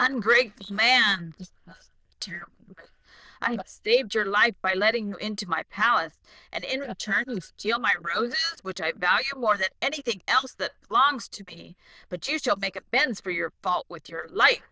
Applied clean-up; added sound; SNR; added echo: neural diffusion model UNIVERSE++.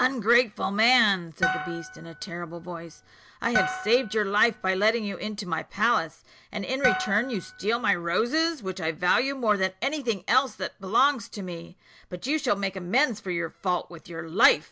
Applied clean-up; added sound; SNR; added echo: none; Harp; 7 dB; none.